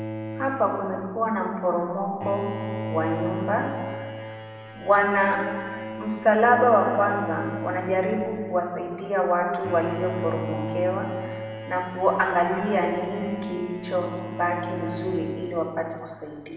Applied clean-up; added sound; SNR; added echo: none; Bowed string instrument; 9 dB; reverberation time 1.5 s.